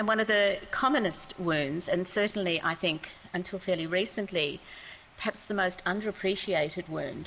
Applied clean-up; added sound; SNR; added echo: none; none; none; none.